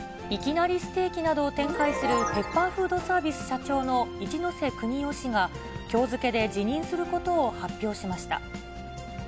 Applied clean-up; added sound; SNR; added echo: none; none; none; none.